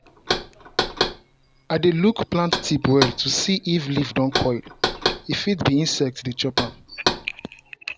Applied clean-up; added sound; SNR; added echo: none; Knock; 5 dB; none.